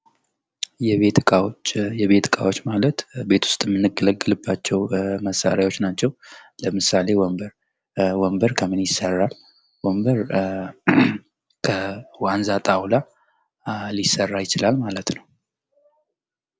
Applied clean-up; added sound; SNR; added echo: none; none; none; none.